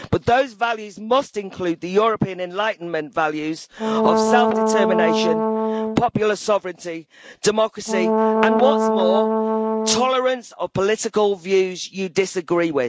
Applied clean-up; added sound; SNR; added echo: none; Brass instrument; -2 dB; none.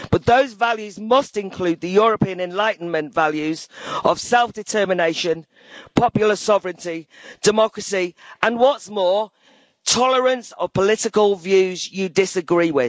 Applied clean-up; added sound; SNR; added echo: none; none; none; none.